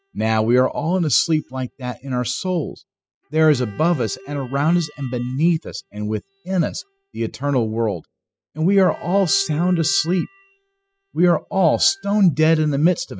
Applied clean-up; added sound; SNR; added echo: classical method spectral subtraction.